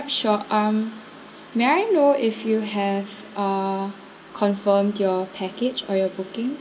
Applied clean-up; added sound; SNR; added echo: none; none; none; none.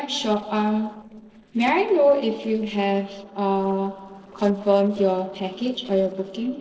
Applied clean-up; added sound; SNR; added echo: neural separator model SepFormer DNS4.